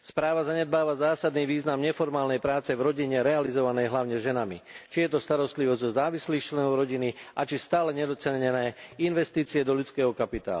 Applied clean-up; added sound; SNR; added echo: none; none; none; none.